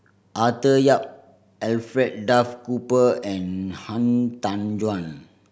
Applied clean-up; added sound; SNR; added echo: none; none; none; none.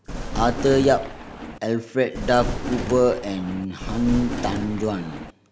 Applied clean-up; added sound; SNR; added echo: none; Thunder; 6 dB; none.